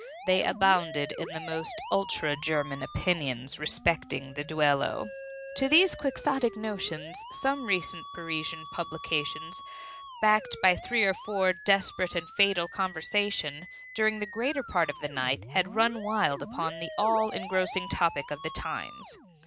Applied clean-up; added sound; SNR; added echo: none; Musical instrument; 13 dB; none.